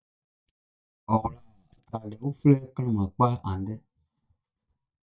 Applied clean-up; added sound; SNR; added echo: neural mask model DeepFilterNet 3.